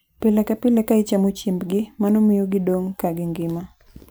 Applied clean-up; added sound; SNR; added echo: none; none; none; none.